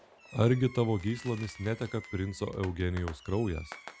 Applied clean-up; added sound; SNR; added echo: none; Fireworks; 18 dB; none.